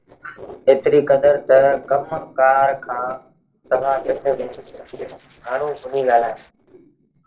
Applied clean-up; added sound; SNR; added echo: neural separator model SepFormer DNS4.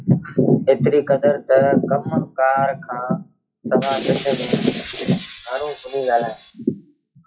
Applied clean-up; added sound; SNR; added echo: classical method WPE with log-MMSE.